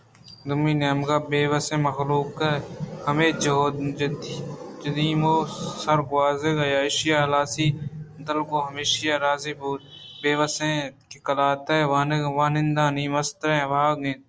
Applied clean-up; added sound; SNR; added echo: none; none; none; none.